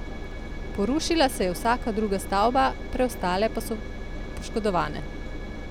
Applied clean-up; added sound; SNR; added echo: none; Engine; 7 dB; none.